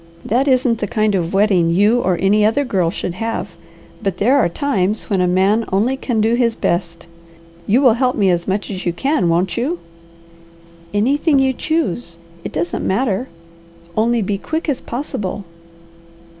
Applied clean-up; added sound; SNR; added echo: none; Bowed string instrument; 19 dB; none.